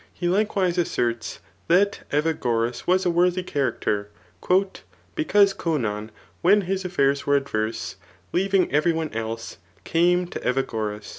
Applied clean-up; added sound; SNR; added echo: none; none; none; none.